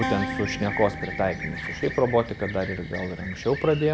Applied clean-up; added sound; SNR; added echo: none; Acoustic guitar + Fixed-wing aircraft, airplane; 7 dB; none.